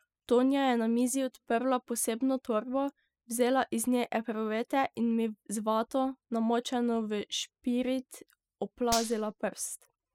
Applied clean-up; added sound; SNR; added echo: classical method spectral subtraction.